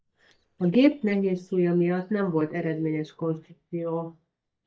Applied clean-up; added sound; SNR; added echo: neural mask model DeepFilterNet 3.